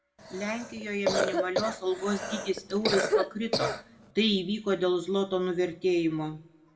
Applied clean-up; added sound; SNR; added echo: none; Cough; 2 dB; reverberation time 1.0 s.